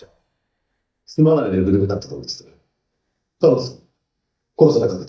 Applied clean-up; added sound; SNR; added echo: neural mask model DeepFilterNet 3.